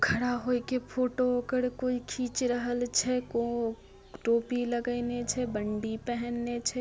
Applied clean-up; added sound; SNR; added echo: none; Accelerating, revving, vroom; 20 dB; none.